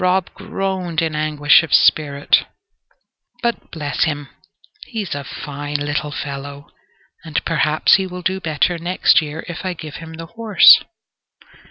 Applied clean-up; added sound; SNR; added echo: none; none; none; none.